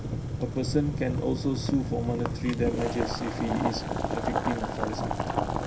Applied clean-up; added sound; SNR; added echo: none; Boiling; 0 dB; reverberation time 0.4 s.